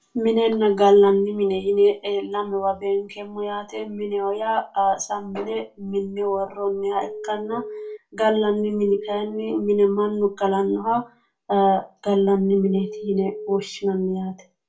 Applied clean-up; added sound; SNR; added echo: none; Telephone; 11 dB; reverberation time 0.2 s.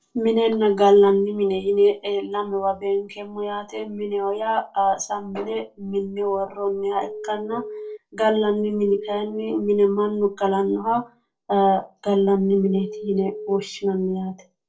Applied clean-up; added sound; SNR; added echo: neural separator model SepFormer DNS4.